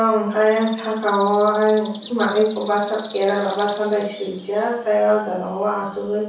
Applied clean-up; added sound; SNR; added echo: none; Bird; 12 dB; reverberation time 0.6 s.